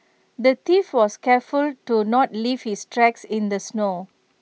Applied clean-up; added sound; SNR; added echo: none; none; none; none.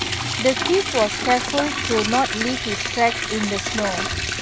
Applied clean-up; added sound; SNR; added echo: none; Liquid; 2 dB; none.